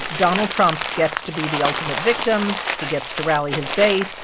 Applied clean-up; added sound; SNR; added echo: none; Crumpling, crinkling; 5 dB; none.